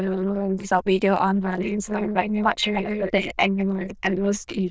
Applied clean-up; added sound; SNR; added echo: neural diffusion model UNIVERSE++.